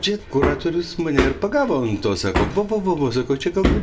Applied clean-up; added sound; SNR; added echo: none; Hammer; 4 dB; reverberation time 0.2 s.